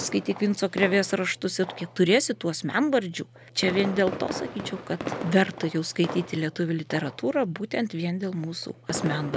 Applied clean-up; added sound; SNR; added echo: none; Fireworks; 11 dB; none.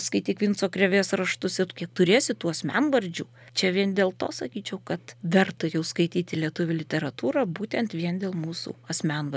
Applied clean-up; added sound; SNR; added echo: none; none; none; none.